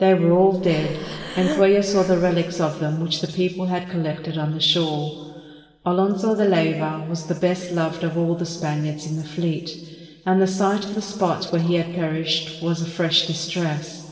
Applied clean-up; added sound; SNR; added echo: none; Breathing; 11 dB; reverberation time 1.7 s.